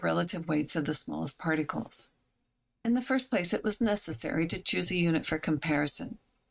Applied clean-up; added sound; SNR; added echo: neural mask model RNNoise.